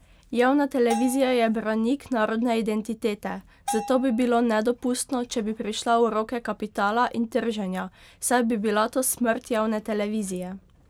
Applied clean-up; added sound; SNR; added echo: none; Bell; 13 dB; none.